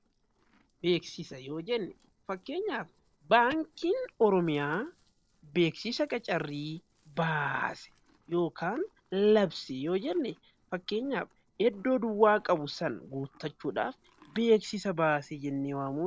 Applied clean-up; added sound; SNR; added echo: neural separator model SepFormer DNS4.